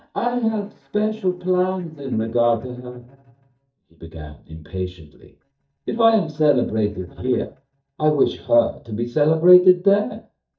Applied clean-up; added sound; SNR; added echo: neural mask model DeepFilterNet 3.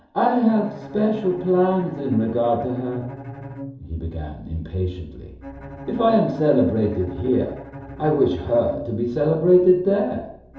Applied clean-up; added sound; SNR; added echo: none; Bowed string instrument; 17 dB; reverberation time 2.8 s.